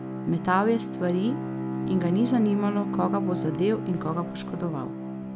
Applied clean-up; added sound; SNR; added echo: none; Bowed string instrument; 5 dB; none.